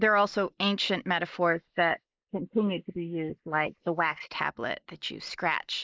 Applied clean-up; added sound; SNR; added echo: neural mask model Resemble Enhance denoiser.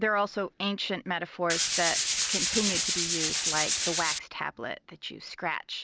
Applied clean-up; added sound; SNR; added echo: none; Tools; -4 dB; none.